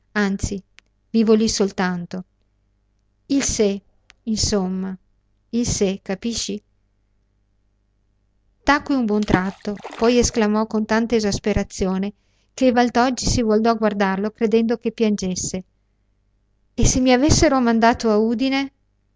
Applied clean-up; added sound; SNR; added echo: none; Water / Splash, splatter; 9 dB; none.